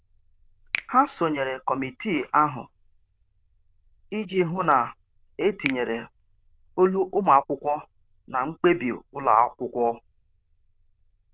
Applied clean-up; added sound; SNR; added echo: neural diffusion model UNIVERSE++.